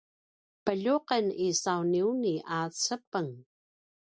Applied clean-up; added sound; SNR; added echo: none; none; none; none.